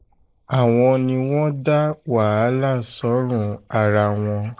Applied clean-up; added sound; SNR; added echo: neural mask model Resemble Enhance denoiser.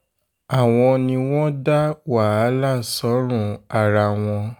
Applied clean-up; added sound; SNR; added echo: none; none; none; none.